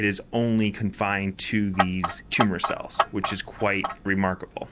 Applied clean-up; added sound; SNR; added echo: none; Clock; 3 dB; none.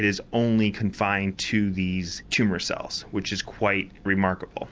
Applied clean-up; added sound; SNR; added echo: none; none; none; none.